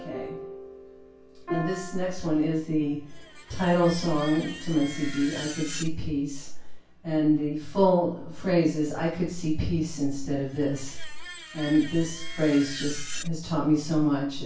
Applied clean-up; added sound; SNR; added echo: none; Screech; 15 dB; reverberation time 0.3 s.